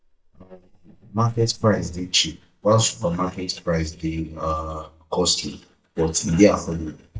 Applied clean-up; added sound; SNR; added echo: neural mask model DeepFilterNet 3.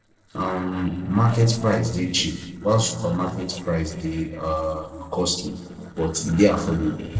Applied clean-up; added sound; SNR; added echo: neural separator model SepFormer DNS4.